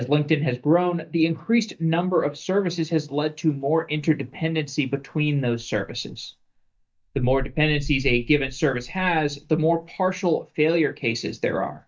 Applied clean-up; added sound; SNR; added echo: neural mask model DeepFilterNet 3.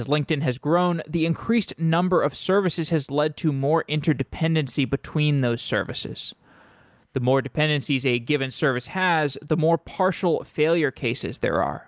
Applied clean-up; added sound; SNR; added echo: none; none; none; none.